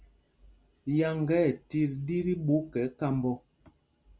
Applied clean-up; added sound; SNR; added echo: none; none; none; none.